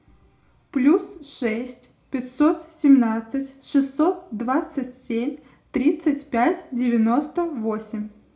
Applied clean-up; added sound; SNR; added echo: none; none; none; reverberation time 0.3 s.